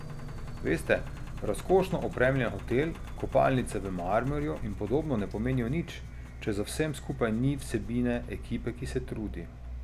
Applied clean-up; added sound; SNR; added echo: none; Engine; 8 dB; none.